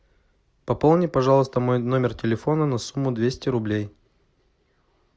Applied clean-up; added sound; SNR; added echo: none; none; none; none.